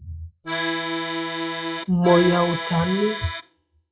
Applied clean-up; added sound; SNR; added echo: classical method log-MMSE.